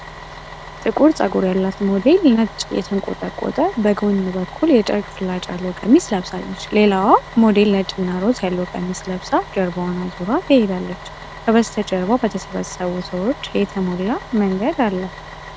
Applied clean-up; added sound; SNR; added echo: none; Bus; 16 dB; none.